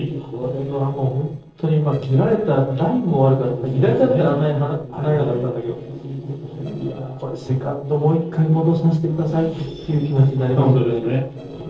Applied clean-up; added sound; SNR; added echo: neural separator model SepFormer DNS4.